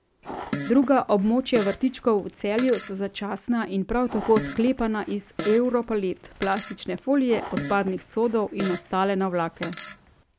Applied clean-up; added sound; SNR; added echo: none; Fart; 11 dB; none.